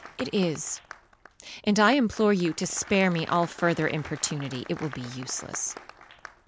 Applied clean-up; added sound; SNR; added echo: none; Applause; 18 dB; none.